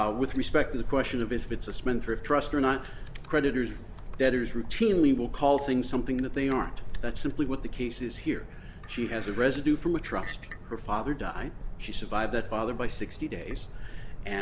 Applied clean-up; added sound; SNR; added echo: none; none; none; none.